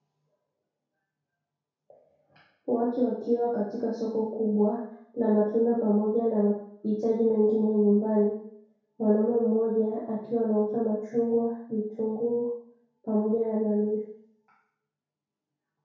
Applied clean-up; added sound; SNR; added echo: none; none; none; reverberation time 0.6 s.